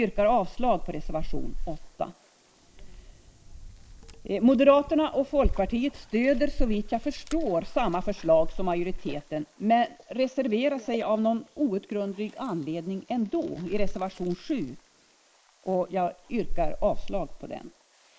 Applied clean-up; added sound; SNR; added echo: neural mask model Resemble Enhance denoiser.